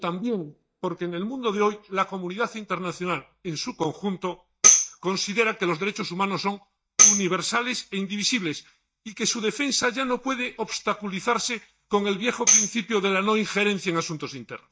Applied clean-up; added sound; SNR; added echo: neural mask model DeepFilterNet 3.